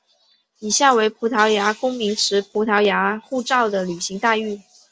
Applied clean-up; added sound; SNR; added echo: none; none; none; none.